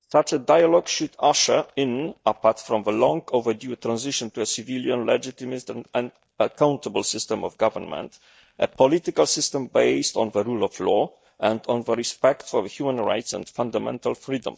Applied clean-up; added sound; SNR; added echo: neural mask model DeepFilterNet 3.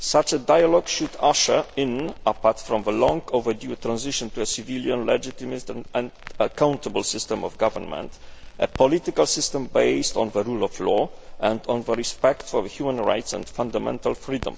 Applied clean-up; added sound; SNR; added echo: none; Crackle; 15 dB; none.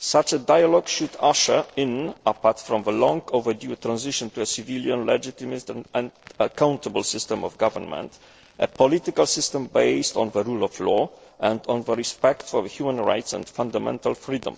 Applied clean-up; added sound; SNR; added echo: neural separator model SepFormer DNS4.